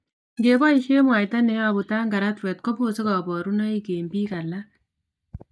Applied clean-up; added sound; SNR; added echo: neural mask model DeepFilterNet 3.